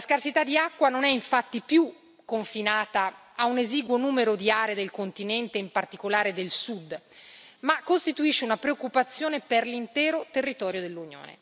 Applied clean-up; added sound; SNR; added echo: none; none; none; none.